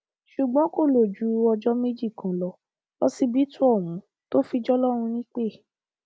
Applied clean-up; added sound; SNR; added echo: none; none; none; none.